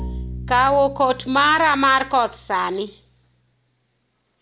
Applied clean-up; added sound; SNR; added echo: none; Bowed string instrument; 15 dB; none.